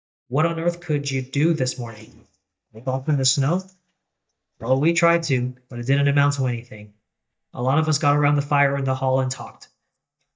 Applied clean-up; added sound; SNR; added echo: neural mask model DeepFilterNet 3.